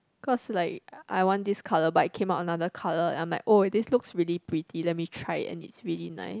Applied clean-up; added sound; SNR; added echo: none; none; none; none.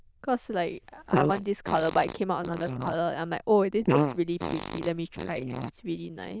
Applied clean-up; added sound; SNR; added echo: neural diffusion model UNIVERSE++.